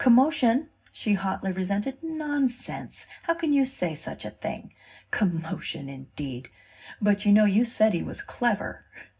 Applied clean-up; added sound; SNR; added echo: none; none; none; reverberation time 0.4 s.